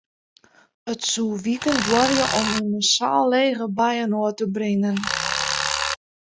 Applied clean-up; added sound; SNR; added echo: classical method Wiener filter.